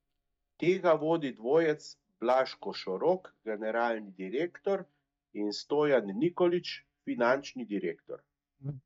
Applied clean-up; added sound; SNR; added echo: neural mask model DeepFilterNet 3.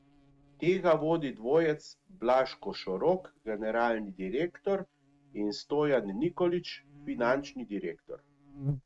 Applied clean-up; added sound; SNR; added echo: neural mask model RNNoise.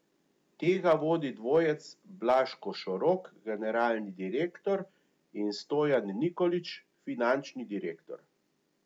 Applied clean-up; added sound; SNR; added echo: none; none; none; none.